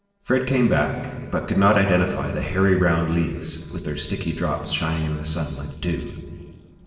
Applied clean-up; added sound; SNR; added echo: neural separator model SepFormer DNS4.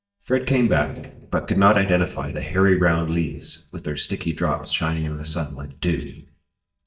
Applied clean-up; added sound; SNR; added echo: neural mask model DeepFilterNet 3.